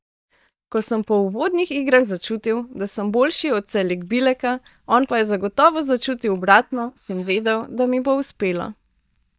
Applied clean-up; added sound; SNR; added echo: neural mask model DeepFilterNet 3.